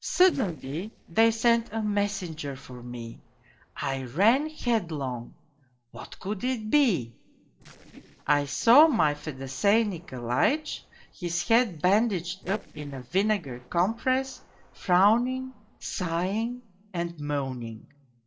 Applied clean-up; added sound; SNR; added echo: neural separator model SepFormer DNS4.